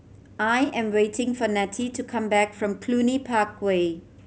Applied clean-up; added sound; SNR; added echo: none; none; none; none.